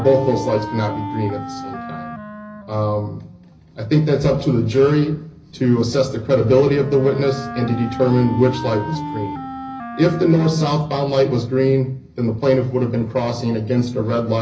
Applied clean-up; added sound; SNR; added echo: none; Wind instrument, woodwind instrument; 14 dB; reverberation time 0.4 s.